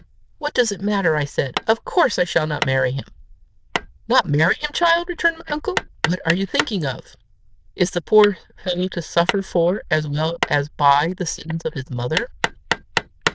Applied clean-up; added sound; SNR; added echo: neural diffusion model UNIVERSE++.